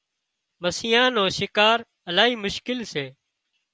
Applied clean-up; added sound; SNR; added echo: none; none; none; none.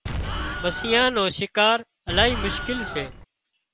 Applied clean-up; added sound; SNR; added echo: none; Explosion; 5 dB; none.